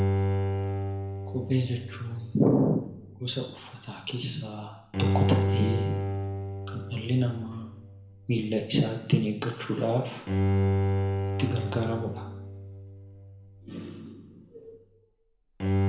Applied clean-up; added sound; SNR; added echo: none; Bowed string instrument; 0 dB; reverberation time 0.7 s.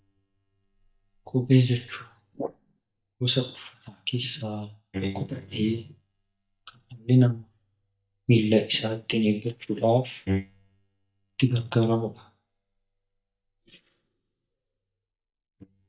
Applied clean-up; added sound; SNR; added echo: neural mask model DeepFilterNet 3.